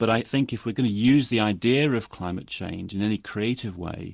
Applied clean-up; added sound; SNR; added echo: none; none; none; none.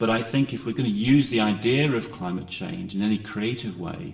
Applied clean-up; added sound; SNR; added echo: none; none; none; reverberation time 0.9 s.